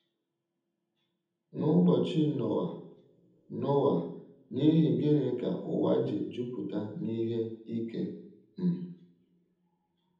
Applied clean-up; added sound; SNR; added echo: none; none; none; reverberation time 0.8 s.